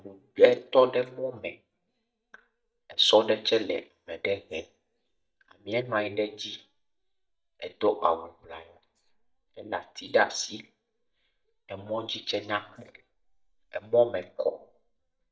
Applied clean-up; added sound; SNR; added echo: neural mask model DeepFilterNet 3.